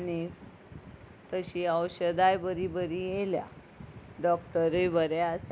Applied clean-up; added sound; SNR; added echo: none; none; none; none.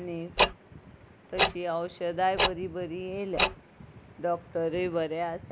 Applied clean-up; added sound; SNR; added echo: none; Tick-tock; -1 dB; none.